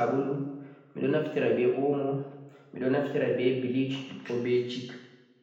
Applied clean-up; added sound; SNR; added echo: none; none; none; reverberation time 0.9 s.